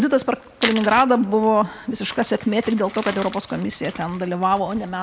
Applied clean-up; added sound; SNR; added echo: none; Crumpling, crinkling; 14 dB; none.